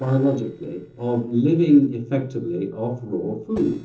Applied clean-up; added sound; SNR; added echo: neural separator model SepFormer DNS4.